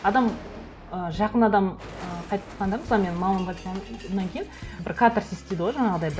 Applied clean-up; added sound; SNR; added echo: none; Explosion; 19 dB; none.